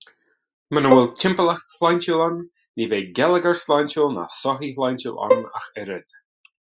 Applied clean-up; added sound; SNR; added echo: classical method Wiener filter.